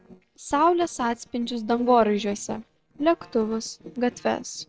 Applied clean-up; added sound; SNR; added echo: neural separator model SepFormer DNS4.